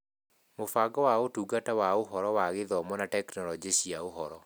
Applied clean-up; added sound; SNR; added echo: none; none; none; none.